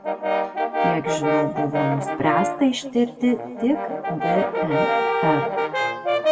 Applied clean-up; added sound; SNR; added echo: none; Brass instrument; -2 dB; reverberation time 1.5 s.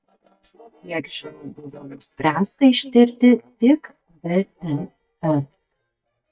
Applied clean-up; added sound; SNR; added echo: neural mask model DeepFilterNet 3.